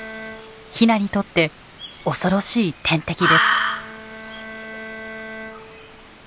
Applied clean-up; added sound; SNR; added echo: none; Bowed string instrument; 16 dB; none.